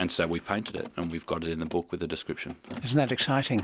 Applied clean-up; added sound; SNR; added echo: none; Mechanisms; 17 dB; none.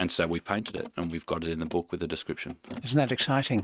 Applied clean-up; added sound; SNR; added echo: neural mask model RNNoise.